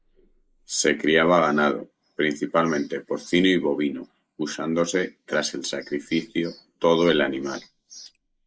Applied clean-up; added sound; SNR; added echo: neural mask model Resemble Enhance denoiser.